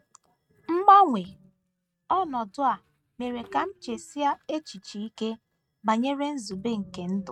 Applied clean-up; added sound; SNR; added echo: neural mask model RNNoise.